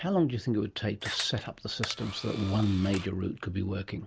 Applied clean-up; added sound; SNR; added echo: none; Camera; 12 dB; none.